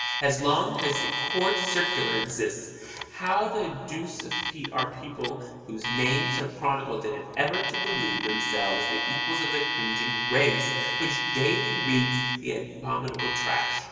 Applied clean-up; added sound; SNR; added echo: none; Alarm; 1 dB; reverberation time 2.3 s.